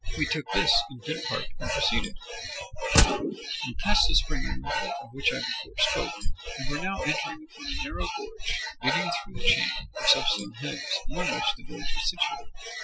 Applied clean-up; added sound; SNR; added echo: classical method Wiener filter.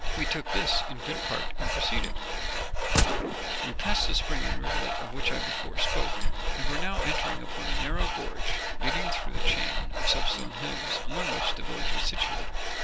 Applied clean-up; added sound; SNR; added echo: none; Tools + Gunshot, gunfire; 4 dB; none.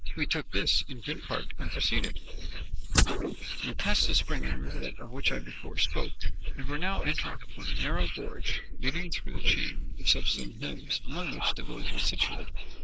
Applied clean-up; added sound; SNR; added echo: neural mask model Resemble Enhance denoiser.